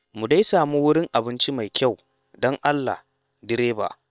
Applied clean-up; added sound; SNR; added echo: neural separator model SepFormer WHAM!.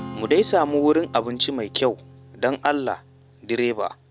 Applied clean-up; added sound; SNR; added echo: none; Strum; 18 dB; none.